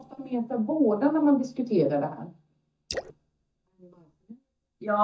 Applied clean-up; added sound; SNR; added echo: neural mask model DeepFilterNet 3.